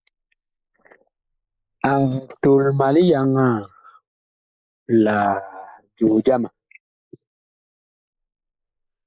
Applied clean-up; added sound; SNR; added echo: neural mask model Resemble Enhance denoiser.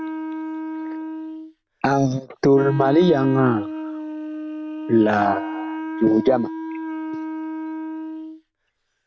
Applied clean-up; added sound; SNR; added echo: none; Wind instrument, woodwind instrument; 8 dB; none.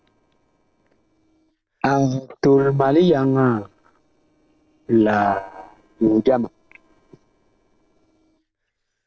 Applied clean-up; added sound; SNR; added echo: neural separator model SepFormer DNS4.